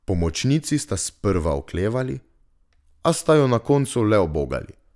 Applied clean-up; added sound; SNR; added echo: none; none; none; none.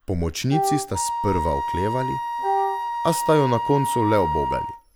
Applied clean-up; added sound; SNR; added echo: none; Wind instrument, woodwind instrument + Wind instrument, woodwind instrument; 1 dB; none.